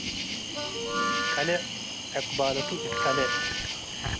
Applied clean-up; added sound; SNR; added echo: none; Harmonica + Cricket; -3 dB; none.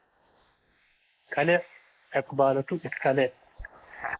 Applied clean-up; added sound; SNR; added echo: neural mask model Resemble Enhance denoiser.